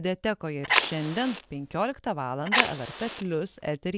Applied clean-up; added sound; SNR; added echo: none; Fire; -1 dB; none.